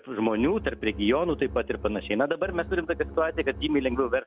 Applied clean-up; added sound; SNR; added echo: none; Bowed string instrument; 13 dB; none.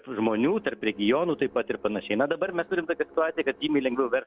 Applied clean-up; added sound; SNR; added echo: neural separator model SepFormer DNS4.